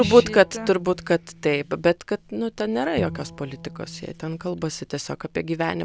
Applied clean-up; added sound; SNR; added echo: none; Bowed string instrument; 16 dB; none.